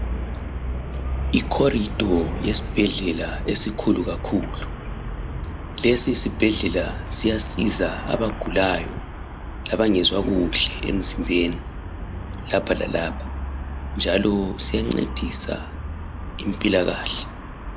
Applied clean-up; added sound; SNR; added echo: none; Traffic noise, roadway noise; 7 dB; none.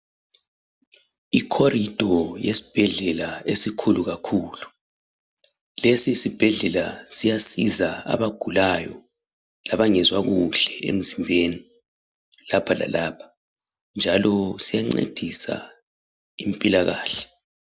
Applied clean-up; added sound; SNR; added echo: none; none; none; none.